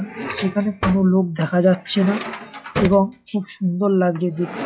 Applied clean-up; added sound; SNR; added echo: classical method log-MMSE.